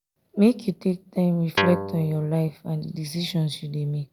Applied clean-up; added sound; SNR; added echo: none; Guitar; 3 dB; none.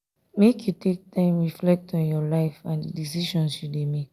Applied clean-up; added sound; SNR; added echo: none; none; none; none.